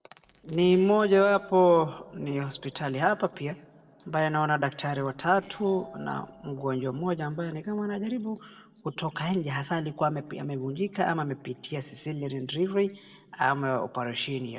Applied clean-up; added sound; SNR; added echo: neural separator model SepFormer DNS4.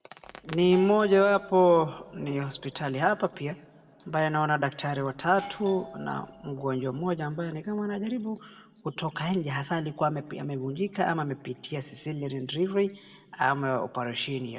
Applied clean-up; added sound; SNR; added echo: none; Doorbell; 19 dB; reverberation time 1.4 s.